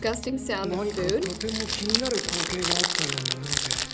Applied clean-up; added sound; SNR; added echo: none; Crumpling, crinkling; -4 dB; none.